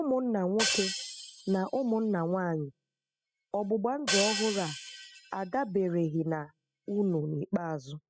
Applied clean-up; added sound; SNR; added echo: classical method spectral subtraction.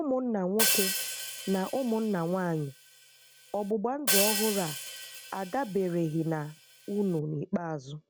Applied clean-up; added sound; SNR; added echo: none; Hi-hat; 3 dB; none.